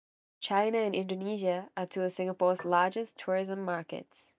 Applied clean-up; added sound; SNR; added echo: neural mask model DeepFilterNet 3.